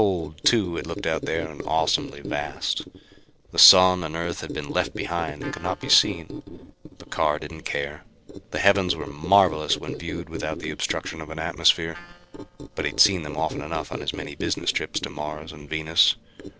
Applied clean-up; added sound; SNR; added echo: neural separator model SepFormer DNS4.